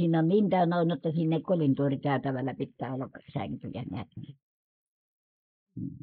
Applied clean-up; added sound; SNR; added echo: neural mask model Resemble Enhance denoiser.